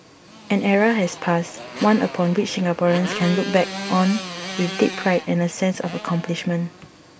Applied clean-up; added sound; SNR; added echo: none; Motorcycle; 12 dB; none.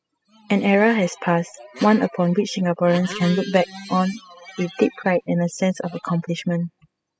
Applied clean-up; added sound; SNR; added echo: classical method spectral subtraction.